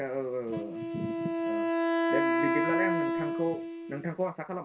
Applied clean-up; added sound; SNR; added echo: none; Wind instrument, woodwind instrument; -5 dB; reverberation time 0.2 s.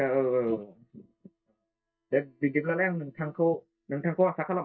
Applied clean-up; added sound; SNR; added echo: neural mask model DeepFilterNet 3.